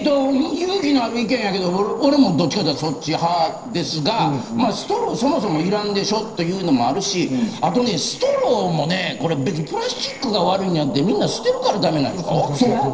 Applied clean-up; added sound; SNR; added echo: neural separator model SepFormer DNS4.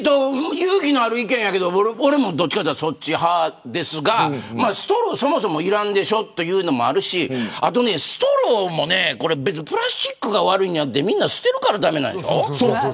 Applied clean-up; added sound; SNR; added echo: none; none; none; none.